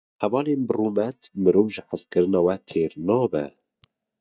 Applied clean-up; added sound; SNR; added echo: neural mask model DeepFilterNet 3.